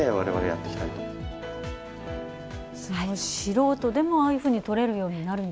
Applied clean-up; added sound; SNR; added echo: none; none; none; none.